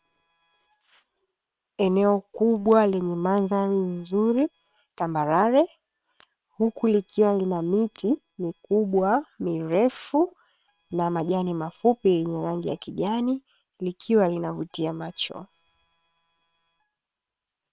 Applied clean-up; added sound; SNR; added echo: neural separator model SepFormer WHAM!.